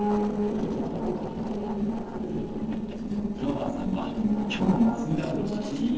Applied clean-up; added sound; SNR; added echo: neural separator model SepFormer DNS4.